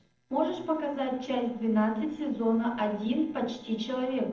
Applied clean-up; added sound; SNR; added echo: neural separator model SepFormer DNS4.